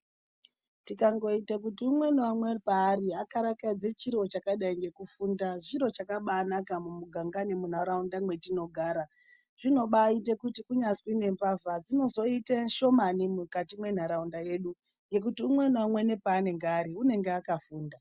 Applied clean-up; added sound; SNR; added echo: none; none; none; none.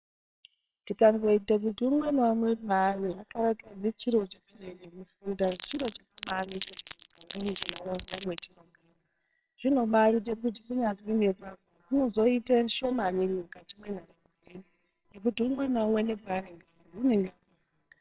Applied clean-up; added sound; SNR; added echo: neural separator model SepFormer WHAMR!.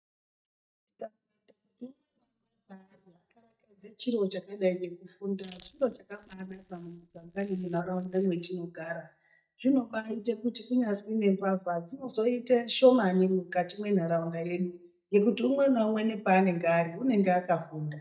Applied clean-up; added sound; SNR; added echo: neural mask model DeepFilterNet 3.